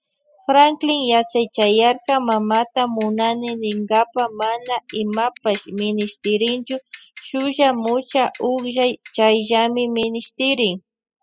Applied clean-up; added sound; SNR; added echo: classical method spectral subtraction.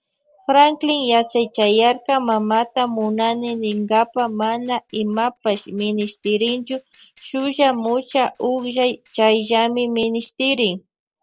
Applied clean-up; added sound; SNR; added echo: neural separator model SepFormer DNS4.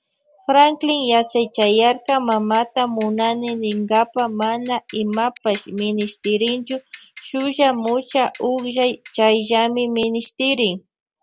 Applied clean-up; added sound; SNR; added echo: none; Clock; 19 dB; none.